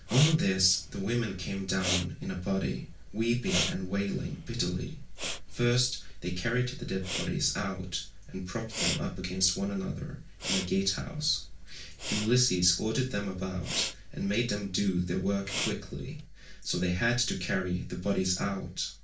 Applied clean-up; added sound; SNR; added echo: none; Respiratory sounds; 10 dB; reverberation time 0.3 s.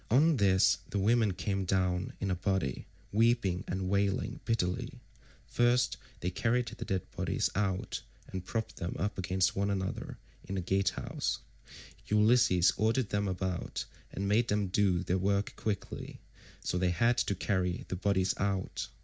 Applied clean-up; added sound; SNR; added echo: none; none; none; none.